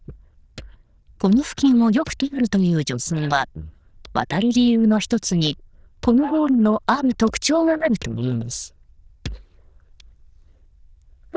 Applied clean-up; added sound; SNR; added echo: neural diffusion model UNIVERSE++.